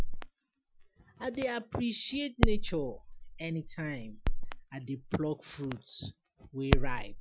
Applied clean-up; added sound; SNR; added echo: classical method Wiener filter.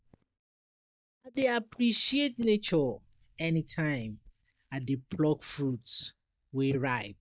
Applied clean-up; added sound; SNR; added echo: neural mask model DeepFilterNet 3.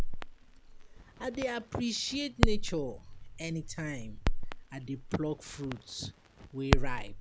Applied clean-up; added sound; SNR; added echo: none; Crackle; -5 dB; none.